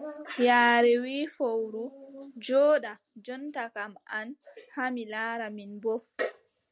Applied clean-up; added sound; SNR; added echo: none; none; none; none.